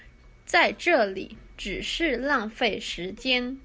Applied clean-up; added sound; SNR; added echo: none; none; none; none.